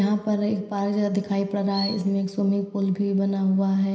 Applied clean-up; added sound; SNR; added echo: none; Chirp, tweet; 16 dB; reverberation time 0.9 s.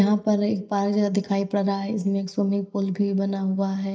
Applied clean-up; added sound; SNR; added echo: neural mask model DeepFilterNet 3.